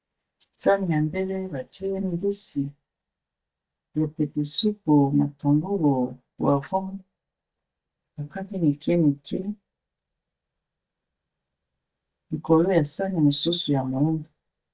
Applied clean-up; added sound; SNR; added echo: neural mask model DeepFilterNet 3.